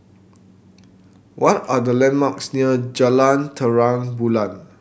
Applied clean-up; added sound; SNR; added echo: none; none; none; none.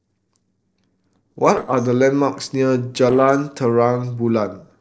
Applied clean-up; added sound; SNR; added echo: neural separator model SepFormer DNS4.